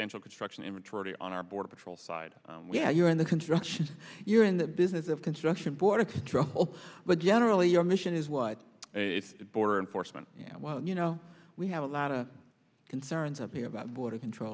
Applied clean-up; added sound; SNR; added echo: none; none; none; none.